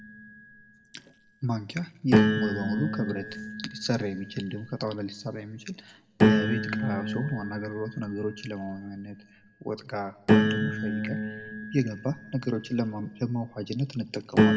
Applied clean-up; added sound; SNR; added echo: none; Piano; -3 dB; reverberation time 0.9 s.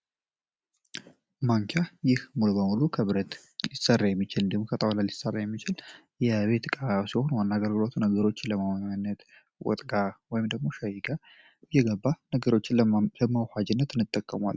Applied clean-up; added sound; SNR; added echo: none; none; none; none.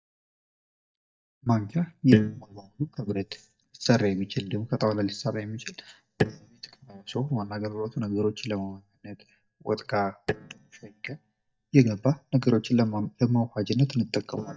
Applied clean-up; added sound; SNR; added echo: neural mask model DeepFilterNet 3.